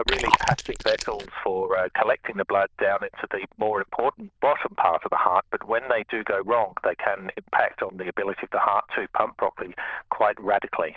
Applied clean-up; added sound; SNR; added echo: neural diffusion model UNIVERSE++.